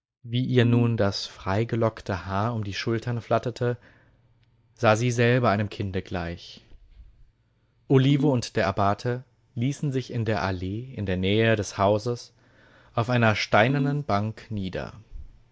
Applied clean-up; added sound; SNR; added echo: neural mask model DeepFilterNet 3.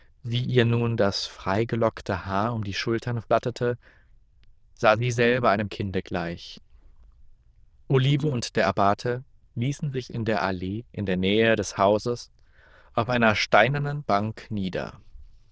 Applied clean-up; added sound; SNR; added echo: neural diffusion model UNIVERSE++.